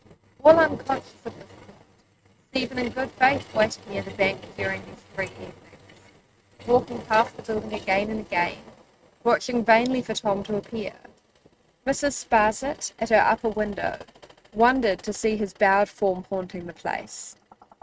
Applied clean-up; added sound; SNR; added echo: neural mask model RNNoise.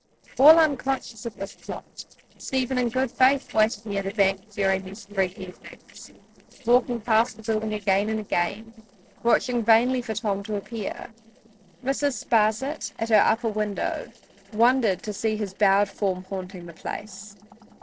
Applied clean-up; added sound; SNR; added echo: neural separator model SepFormer DNS4.